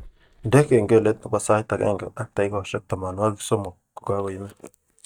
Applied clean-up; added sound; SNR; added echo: neural mask model DeepFilterNet 3.